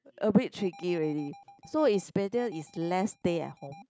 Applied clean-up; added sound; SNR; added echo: neural mask model RNNoise.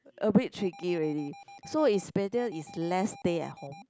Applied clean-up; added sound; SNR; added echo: none; Alarm; 20 dB; none.